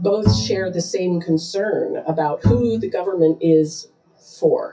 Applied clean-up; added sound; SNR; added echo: classical method WPE with log-MMSE.